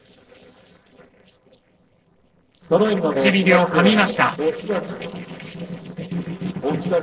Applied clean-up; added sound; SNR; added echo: neural separator model SepFormer DNS4.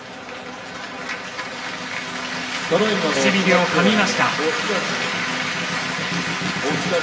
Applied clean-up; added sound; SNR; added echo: none; Snare drum; 12 dB; reverberation time 0.8 s.